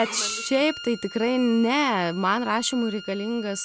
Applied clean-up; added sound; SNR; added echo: none; Bowed string instrument; 14 dB; none.